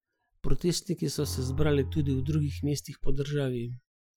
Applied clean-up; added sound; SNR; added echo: classical method Wiener filter.